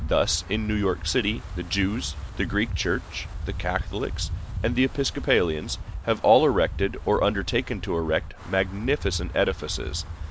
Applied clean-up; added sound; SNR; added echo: none; Wind; 8 dB; none.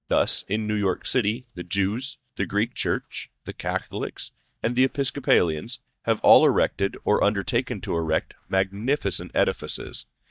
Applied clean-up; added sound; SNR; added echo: neural mask model DeepFilterNet 3.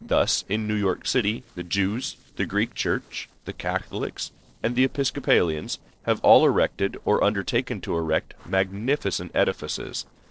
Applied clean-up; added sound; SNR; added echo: neural separator model SepFormer DNS4.